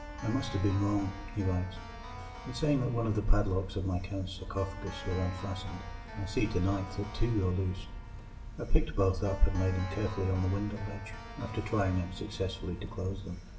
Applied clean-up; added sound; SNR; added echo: none; Keyboard (musical); 12 dB; reverberation time 0.8 s.